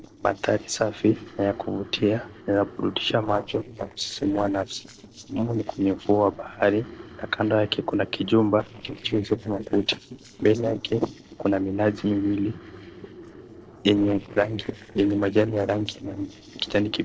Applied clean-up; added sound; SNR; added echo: neural separator model SepFormer DNS4.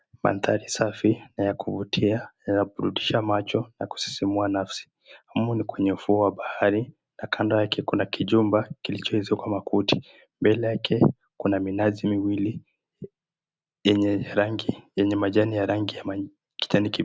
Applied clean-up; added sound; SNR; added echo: none; none; none; none.